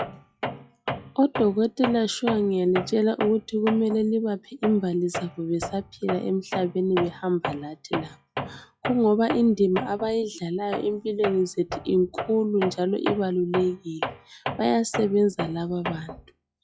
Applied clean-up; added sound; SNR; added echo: classical method log-MMSE.